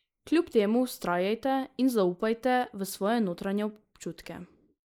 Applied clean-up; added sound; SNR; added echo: neural mask model Resemble Enhance denoiser.